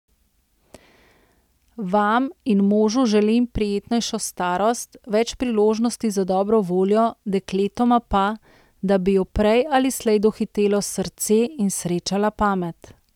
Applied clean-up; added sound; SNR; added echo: none; none; none; none.